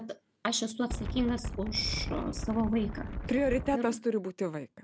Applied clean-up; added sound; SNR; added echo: none; Wind; 5 dB; none.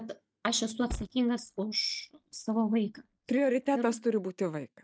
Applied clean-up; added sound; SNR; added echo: neural mask model DeepFilterNet 3.